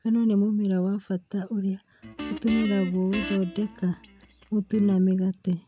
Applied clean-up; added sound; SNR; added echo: none; Guitar; 13 dB; none.